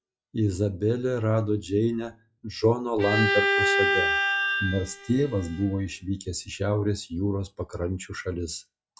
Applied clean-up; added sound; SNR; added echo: classical method log-MMSE.